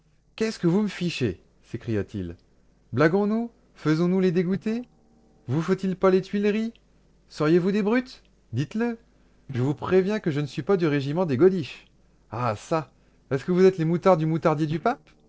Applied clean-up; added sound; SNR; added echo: neural separator model SepFormer DNS4.